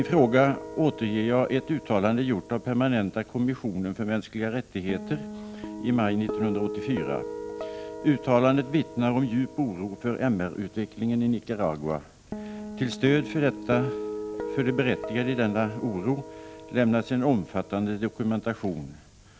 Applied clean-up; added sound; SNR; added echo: none; Guitar; 11 dB; none.